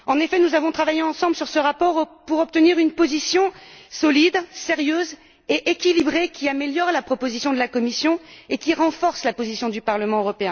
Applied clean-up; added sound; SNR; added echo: none; none; none; none.